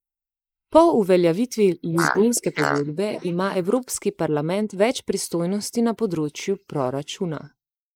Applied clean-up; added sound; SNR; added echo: neural mask model Resemble Enhance denoiser.